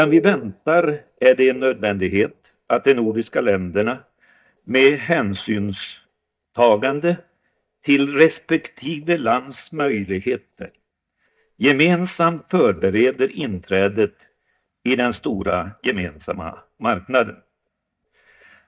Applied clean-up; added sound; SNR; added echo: neural mask model DeepFilterNet 3.